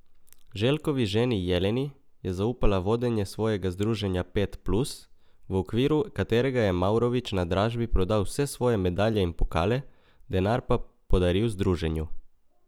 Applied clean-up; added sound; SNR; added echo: none; none; none; none.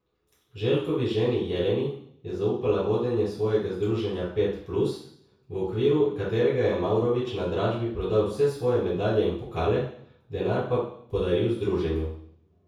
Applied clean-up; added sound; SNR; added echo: none; none; none; reverberation time 0.6 s.